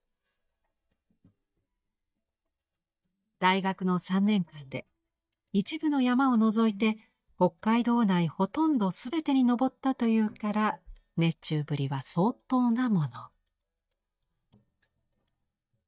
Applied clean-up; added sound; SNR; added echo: neural mask model DeepFilterNet 3.